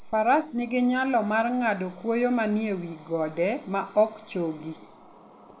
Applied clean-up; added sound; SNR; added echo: none; none; none; none.